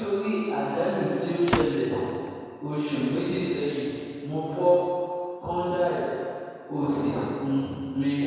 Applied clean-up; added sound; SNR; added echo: none; Slam; 8 dB; reverberation time 2.2 s.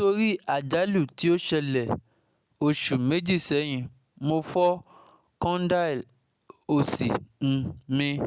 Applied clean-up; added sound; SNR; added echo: none; none; none; none.